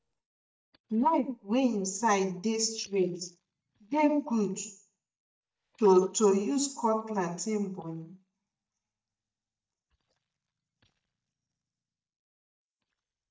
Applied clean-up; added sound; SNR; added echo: neural mask model DeepFilterNet 3.